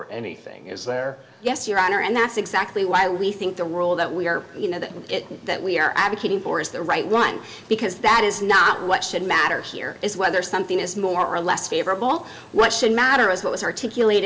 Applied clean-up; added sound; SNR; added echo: none; none; none; reverberation time 2.1 s.